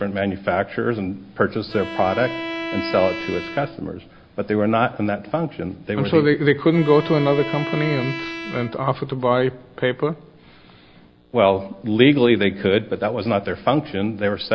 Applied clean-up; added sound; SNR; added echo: none; Bowed string instrument; 11 dB; none.